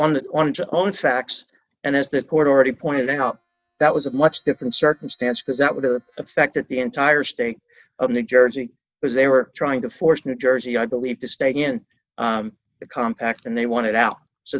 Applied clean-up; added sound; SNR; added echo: neural mask model DeepFilterNet 3.